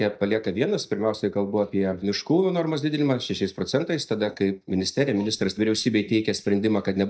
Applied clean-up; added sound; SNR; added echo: neural mask model DeepFilterNet 3.